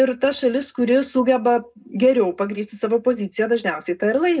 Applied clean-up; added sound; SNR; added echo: none; none; none; reverberation time 0.2 s.